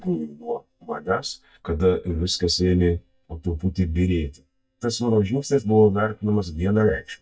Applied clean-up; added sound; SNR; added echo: neural mask model DeepFilterNet 3.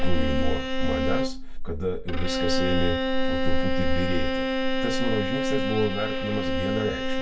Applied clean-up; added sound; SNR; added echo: none; Bowed string instrument; 4 dB; reverberation time 0.1 s.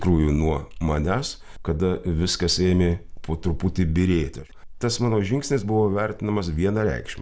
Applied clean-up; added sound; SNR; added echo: none; none; none; none.